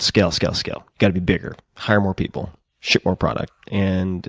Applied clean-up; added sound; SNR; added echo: none; none; none; none.